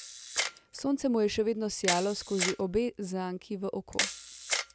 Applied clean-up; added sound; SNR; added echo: none; Camera; 5 dB; none.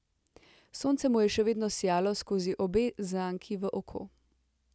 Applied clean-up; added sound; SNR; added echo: none; none; none; none.